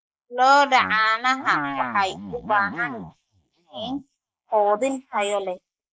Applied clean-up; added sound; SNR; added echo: neural mask model Resemble Enhance denoiser.